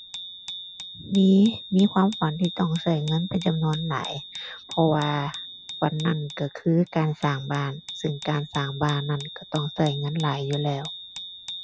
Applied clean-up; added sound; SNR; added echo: none; Bicycle bell; 13 dB; none.